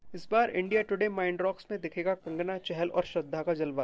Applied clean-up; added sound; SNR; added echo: neural separator model SepFormer DNS4.